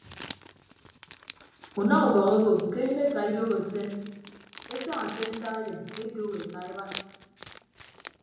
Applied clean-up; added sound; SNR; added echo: none; Crumpling, crinkling; 18 dB; reverberation time 0.9 s.